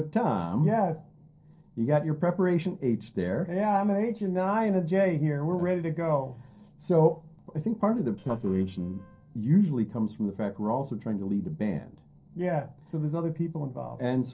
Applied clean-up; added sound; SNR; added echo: neural separator model SepFormer DNS4.